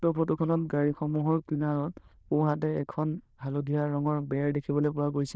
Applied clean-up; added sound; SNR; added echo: neural diffusion model UNIVERSE++.